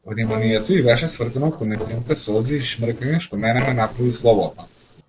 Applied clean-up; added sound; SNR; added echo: neural separator model SepFormer DNS4.